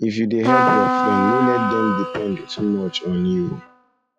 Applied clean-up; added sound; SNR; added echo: classical method log-MMSE.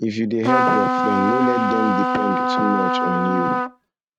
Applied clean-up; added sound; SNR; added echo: neural mask model RNNoise.